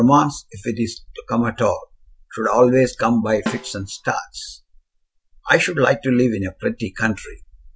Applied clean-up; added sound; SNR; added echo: none; Snare drum; 12 dB; none.